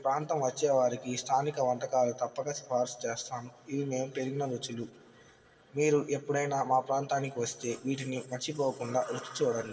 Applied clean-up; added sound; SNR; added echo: none; none; none; reverberation time 1.3 s.